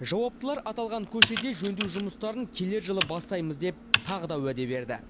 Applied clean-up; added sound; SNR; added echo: none; Computer keyboard; 2 dB; none.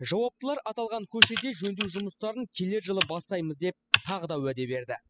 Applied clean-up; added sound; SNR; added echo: classical method spectral subtraction.